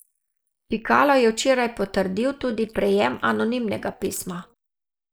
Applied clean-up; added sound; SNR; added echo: neural mask model Resemble Enhance denoiser.